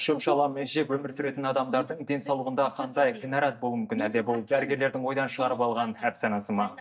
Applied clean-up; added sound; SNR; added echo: neural mask model DeepFilterNet 3.